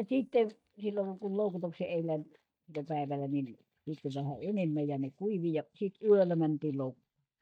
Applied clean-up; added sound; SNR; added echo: neural mask model DeepFilterNet 3.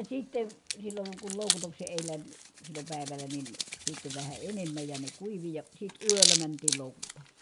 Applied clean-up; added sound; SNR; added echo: none; Hands; -3 dB; none.